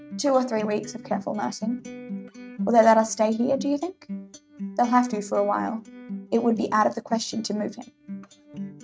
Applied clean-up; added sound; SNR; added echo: neural mask model RNNoise.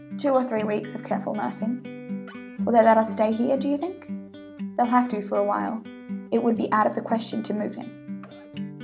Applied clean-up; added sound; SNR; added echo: none; Acoustic guitar; 11 dB; none.